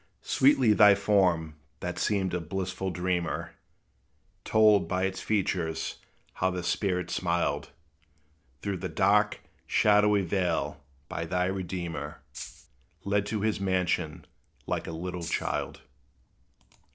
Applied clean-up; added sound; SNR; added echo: neural separator model SepFormer DNS4.